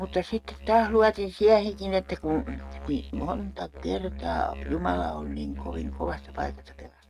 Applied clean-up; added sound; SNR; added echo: neural mask model RNNoise.